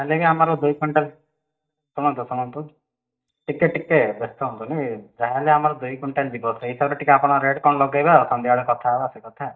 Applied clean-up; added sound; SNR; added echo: neural mask model DeepFilterNet 3.